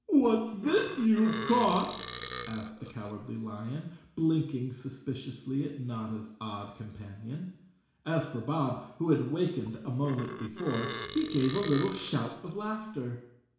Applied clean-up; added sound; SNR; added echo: none; Burping, eructation; 10 dB; reverberation time 0.7 s.